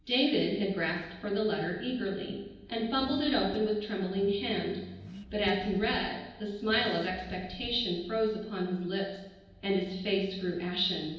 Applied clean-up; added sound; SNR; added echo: none; Accelerating, revving, vroom / Car; 19 dB; reverberation time 0.9 s.